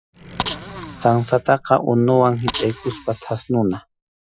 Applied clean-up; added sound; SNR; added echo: classical method Wiener filter.